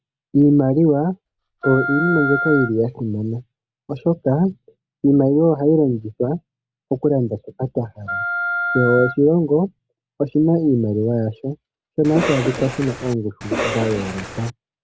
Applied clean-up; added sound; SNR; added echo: none; Wind instrument, woodwind instrument + Cough; 6 dB; none.